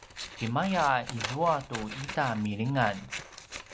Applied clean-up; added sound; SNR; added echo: none; Scissors; 11 dB; none.